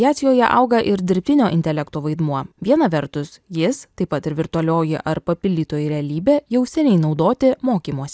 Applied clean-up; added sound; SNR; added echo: none; none; none; none.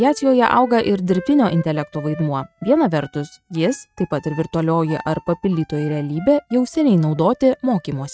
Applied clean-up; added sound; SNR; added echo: neural mask model RNNoise.